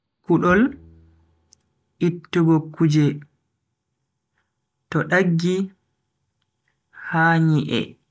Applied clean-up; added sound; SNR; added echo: neural mask model DeepFilterNet 3.